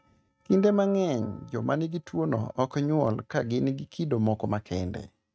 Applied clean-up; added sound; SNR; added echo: neural mask model RNNoise.